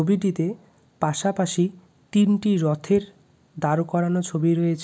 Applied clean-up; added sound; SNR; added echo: none; none; none; none.